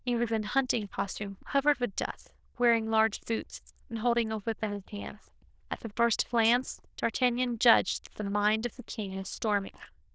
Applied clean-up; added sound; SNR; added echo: neural diffusion model UNIVERSE++.